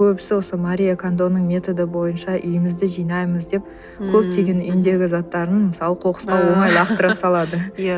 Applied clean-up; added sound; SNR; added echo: none; none; none; none.